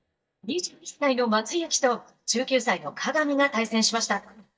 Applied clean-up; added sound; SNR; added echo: neural mask model DeepFilterNet 3.